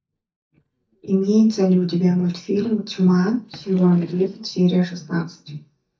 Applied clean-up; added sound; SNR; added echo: neural mask model DeepFilterNet 3.